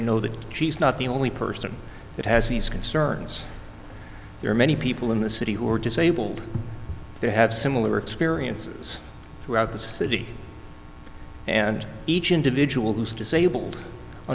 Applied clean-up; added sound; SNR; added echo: none; none; none; none.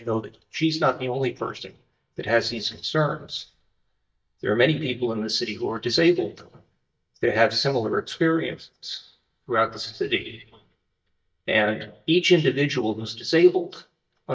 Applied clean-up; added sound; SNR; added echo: neural mask model DeepFilterNet 3.